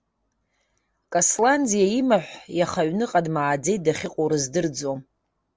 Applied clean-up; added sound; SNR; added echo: none; none; none; none.